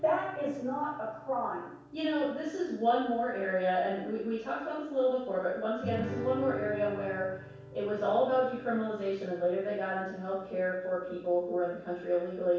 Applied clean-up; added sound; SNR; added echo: none; Guitar; 14 dB; reverberation time 0.7 s.